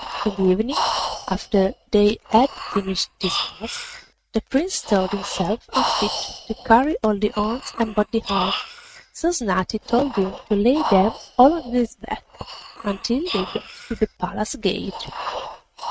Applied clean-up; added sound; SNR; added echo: neural mask model RNNoise.